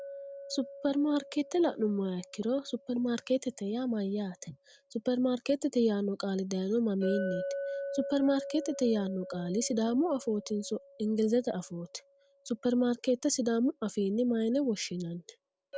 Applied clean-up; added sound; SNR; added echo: none; Chink, clink; 13 dB; none.